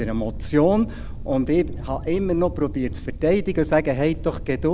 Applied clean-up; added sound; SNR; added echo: none; Thunder; 9 dB; none.